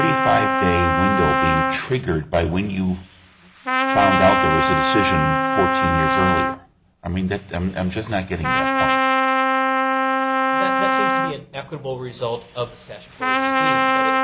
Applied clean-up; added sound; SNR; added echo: none; Trumpet; -3 dB; none.